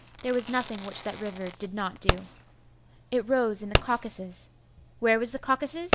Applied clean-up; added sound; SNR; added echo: none; Fireworks; 4 dB; none.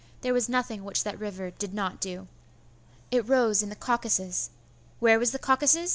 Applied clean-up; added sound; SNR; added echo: none; none; none; none.